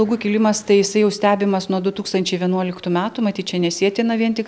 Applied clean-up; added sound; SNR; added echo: none; none; none; none.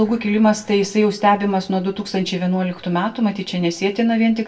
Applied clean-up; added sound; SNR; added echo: none; none; none; reverberation time 0.1 s.